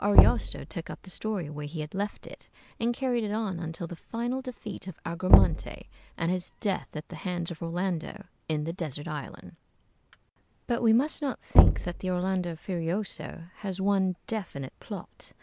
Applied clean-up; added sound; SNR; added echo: none; Knock; -5 dB; none.